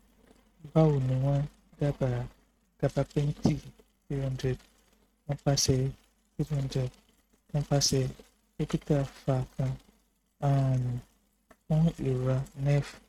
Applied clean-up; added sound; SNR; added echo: neural mask model RNNoise.